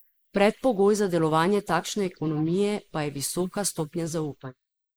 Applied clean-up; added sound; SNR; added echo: neural mask model Resemble Enhance denoiser.